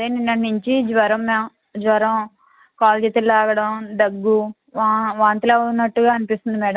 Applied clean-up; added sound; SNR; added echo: none; none; none; none.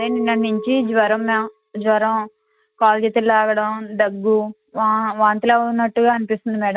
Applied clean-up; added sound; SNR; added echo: neural mask model RNNoise.